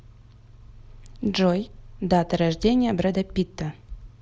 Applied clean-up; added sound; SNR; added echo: none; none; none; none.